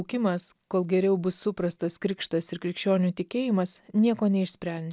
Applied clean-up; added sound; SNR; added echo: none; none; none; none.